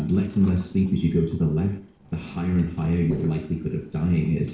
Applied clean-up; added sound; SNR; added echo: neural separator model SepFormer DNS4.